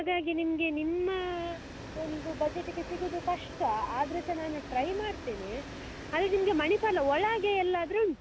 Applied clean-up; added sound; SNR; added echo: none; Train; 12 dB; none.